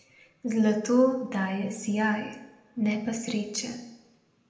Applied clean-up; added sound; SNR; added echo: none; none; none; reverberation time 0.8 s.